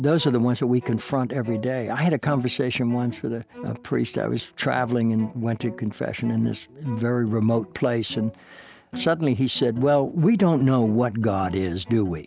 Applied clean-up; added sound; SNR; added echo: none; none; none; none.